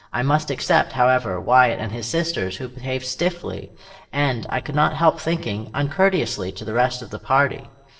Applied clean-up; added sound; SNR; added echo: neural separator model SepFormer DNS4.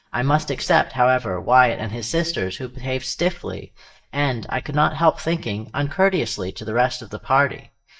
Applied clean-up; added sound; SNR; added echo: neural mask model DeepFilterNet 3.